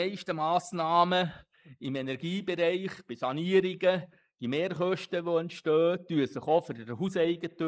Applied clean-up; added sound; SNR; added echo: neural mask model Resemble Enhance denoiser.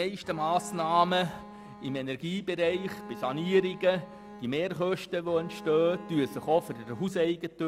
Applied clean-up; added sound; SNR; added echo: none; Bowed string instrument; 16 dB; none.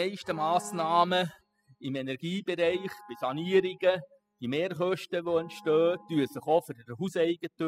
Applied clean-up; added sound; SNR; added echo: classical method spectral subtraction.